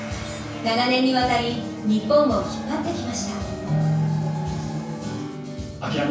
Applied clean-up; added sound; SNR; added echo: none; Keyboard (musical); 7 dB; reverberation time 0.7 s.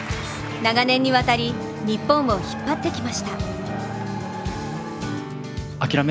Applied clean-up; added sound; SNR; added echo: none; none; none; none.